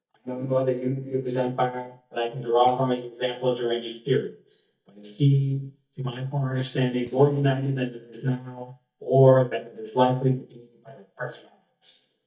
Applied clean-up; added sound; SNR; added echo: neural mask model DeepFilterNet 3.